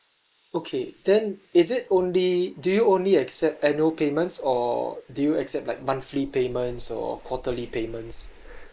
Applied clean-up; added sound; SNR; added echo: neural mask model Resemble Enhance denoiser.